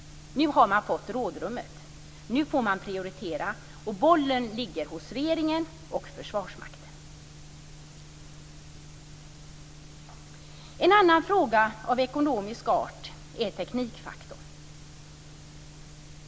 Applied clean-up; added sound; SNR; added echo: none; none; none; none.